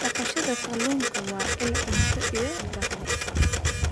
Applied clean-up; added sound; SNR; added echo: none; Printer; 0 dB; none.